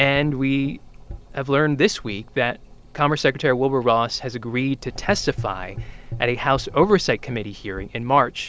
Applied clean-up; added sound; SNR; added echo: none; Gurgling / Engine; 15 dB; none.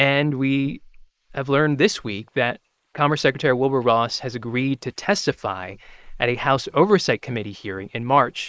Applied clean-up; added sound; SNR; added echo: neural mask model Resemble Enhance denoiser.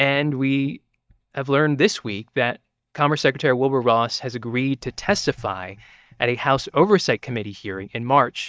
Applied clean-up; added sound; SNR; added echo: neural mask model DeepFilterNet 3.